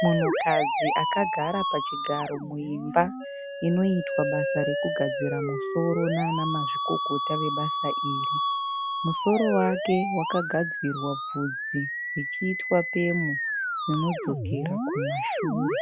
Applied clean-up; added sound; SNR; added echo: none; Musical instrument; 1 dB; none.